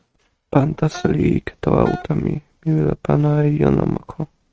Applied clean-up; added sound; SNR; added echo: neural mask model RNNoise.